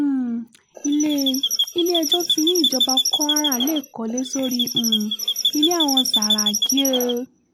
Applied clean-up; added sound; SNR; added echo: none; Chirp, tweet; -1 dB; none.